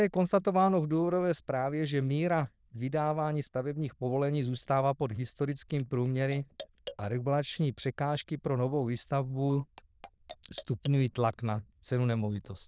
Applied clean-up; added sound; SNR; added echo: neural diffusion model UNIVERSE++.